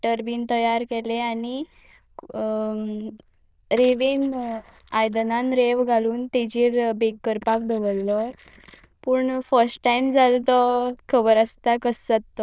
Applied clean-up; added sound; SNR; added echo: neural diffusion model UNIVERSE++.